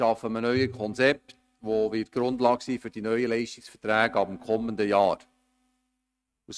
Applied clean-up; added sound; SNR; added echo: neural mask model RNNoise.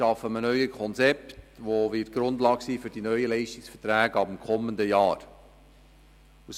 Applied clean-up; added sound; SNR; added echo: none; none; none; none.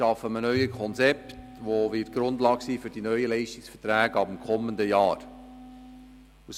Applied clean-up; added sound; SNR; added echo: none; Bowed string instrument + Wind instrument, woodwind instrument; 18 dB; none.